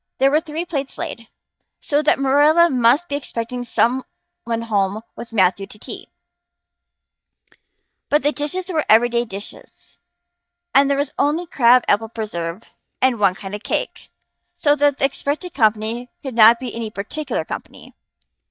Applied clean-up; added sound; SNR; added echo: neural mask model DeepFilterNet 3.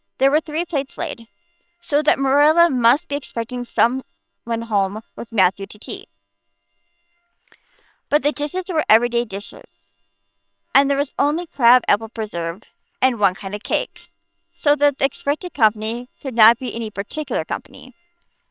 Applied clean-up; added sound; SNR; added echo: neural separator model SepFormer WHAM!.